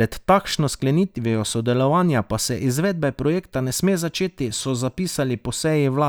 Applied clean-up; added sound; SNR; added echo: none; none; none; none.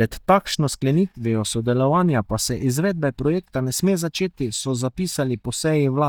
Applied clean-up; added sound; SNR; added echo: neural mask model DeepFilterNet 3.